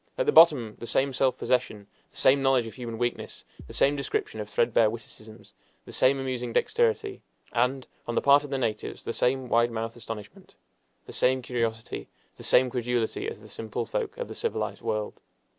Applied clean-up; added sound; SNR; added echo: none; Bass drum; 17 dB; none.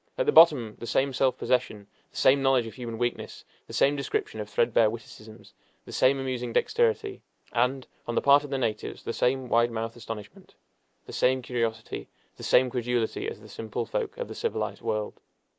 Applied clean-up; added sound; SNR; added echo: neural mask model Resemble Enhance denoiser.